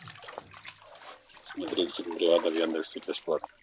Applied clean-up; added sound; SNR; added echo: none; Bathtub (filling or washing); 14 dB; none.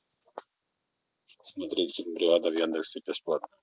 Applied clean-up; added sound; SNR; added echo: none; none; none; none.